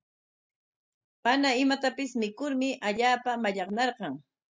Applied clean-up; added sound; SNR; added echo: none; none; none; none.